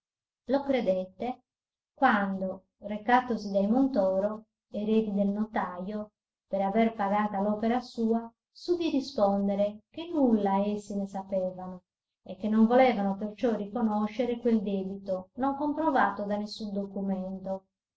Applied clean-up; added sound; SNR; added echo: none; none; none; none.